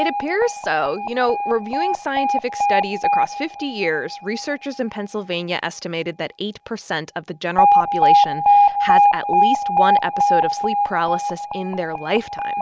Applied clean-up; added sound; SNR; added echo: none; Alarm; -5 dB; none.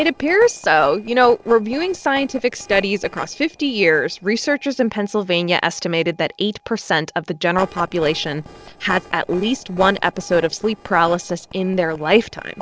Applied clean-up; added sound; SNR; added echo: neural separator model SepFormer DNS4.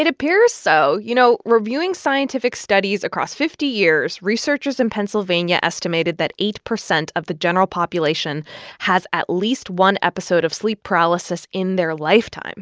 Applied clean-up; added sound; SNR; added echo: none; none; none; none.